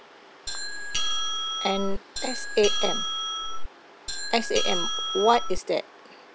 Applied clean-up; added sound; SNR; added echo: none; Doorbell; -2 dB; none.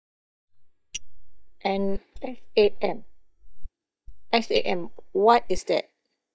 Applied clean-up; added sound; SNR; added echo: neural mask model DeepFilterNet 3.